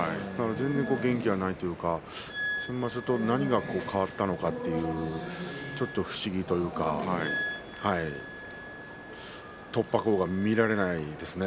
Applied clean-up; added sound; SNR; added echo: none; Wind instrument, woodwind instrument; 13 dB; none.